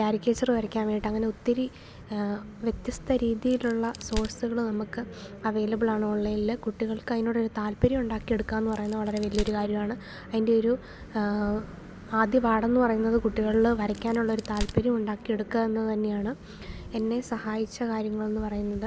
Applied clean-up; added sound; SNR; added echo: none; Crack; 15 dB; none.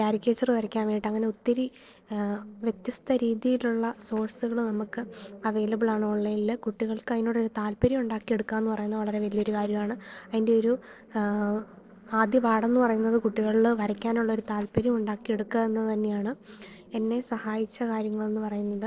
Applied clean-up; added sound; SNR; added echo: neural separator model SepFormer DNS4.